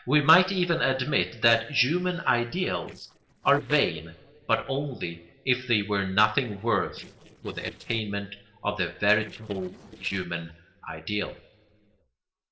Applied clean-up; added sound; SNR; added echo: neural separator model SepFormer DNS4.